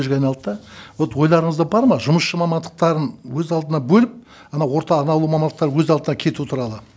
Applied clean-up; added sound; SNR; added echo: none; none; none; none.